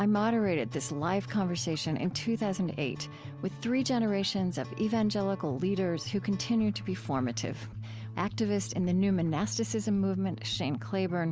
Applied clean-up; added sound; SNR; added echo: none; none; none; none.